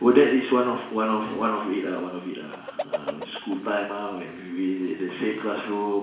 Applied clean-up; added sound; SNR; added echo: none; Chicken, rooster; 11 dB; reverberation time 0.7 s.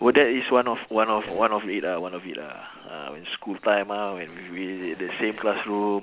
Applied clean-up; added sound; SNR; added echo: none; none; none; none.